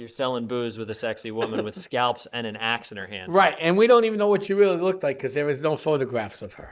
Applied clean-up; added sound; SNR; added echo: neural mask model Resemble Enhance denoiser.